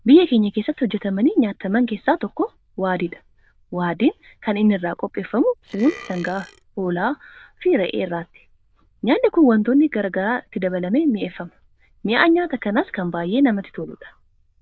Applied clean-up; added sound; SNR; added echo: neural diffusion model UNIVERSE++.